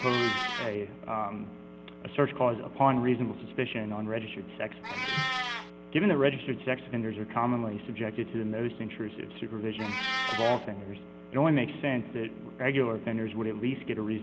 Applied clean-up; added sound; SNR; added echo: none; Meow; 9 dB; none.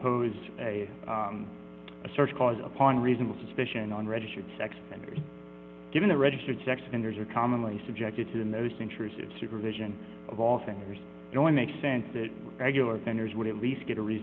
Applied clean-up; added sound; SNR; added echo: none; none; none; none.